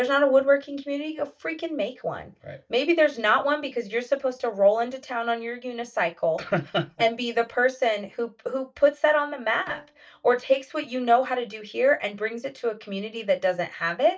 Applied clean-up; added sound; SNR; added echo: neural mask model DeepFilterNet 3.